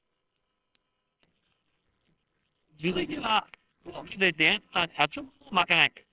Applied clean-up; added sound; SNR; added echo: neural separator model SepFormer WHAMR!.